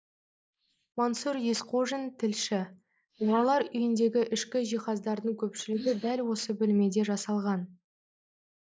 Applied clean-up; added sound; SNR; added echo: neural mask model Resemble Enhance denoiser.